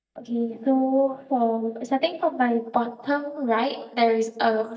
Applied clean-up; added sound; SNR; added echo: neural mask model DeepFilterNet 3.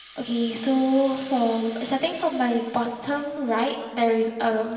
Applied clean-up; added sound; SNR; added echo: none; Rattle (instrument); 18 dB; reverberation time 1.2 s.